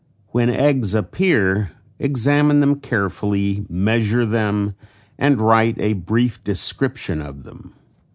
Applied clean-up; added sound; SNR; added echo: none; none; none; none.